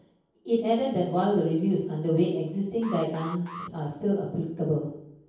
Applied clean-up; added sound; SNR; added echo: none; Alarm; 15 dB; reverberation time 0.9 s.